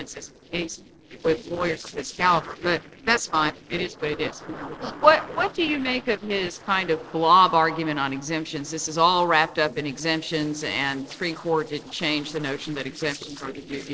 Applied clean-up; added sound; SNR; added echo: neural separator model SepFormer DNS4.